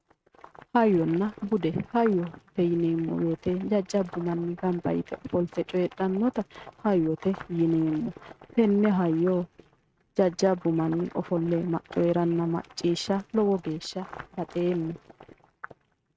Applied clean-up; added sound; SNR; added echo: neural mask model RNNoise.